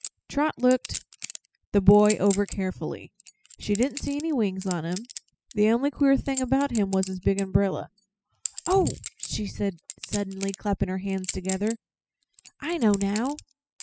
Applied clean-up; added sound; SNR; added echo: classical method spectral subtraction.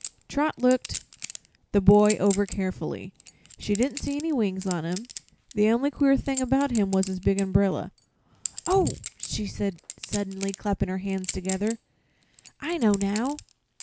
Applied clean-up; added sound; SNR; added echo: none; Chink, clink; 14 dB; none.